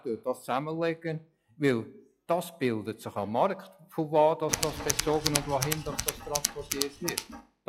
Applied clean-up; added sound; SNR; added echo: classical method log-MMSE.